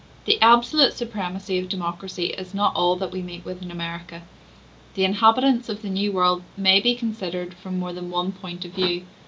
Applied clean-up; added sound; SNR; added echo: none; none; none; none.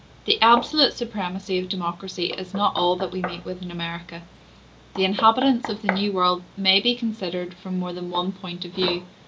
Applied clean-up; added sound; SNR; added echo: none; Knock; 14 dB; none.